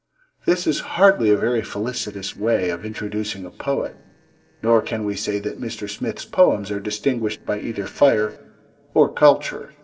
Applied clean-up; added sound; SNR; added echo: neural separator model SepFormer DNS4.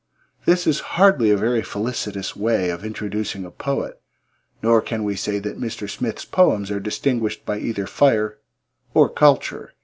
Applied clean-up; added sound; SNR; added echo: none; none; none; none.